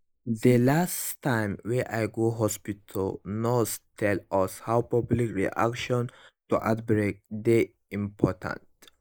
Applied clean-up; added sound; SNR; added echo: neural mask model Resemble Enhance denoiser.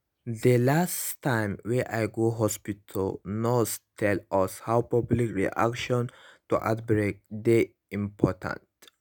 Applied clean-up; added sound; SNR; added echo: none; none; none; none.